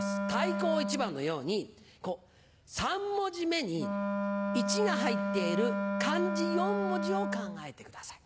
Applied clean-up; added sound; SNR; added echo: none; Wind instrument, woodwind instrument; 0 dB; none.